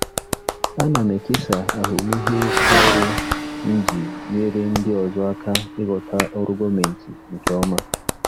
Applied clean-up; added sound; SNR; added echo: none; Motorcycle / Accelerating, revving, vroom + Clapping; 1 dB; none.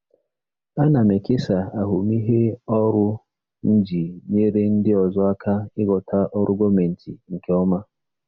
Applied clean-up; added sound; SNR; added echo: none; none; none; none.